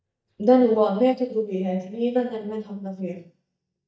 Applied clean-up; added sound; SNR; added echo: neural mask model DeepFilterNet 3.